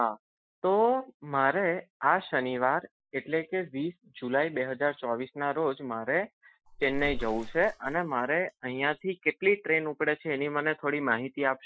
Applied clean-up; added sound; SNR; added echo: classical method Wiener filter.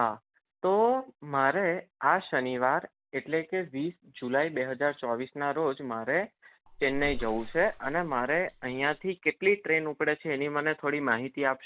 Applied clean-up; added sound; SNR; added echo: none; Bathtub (filling or washing) / Water / Splash, splatter; 10 dB; none.